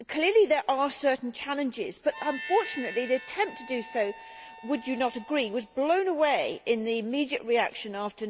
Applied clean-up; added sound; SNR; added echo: none; Harmonica; 14 dB; none.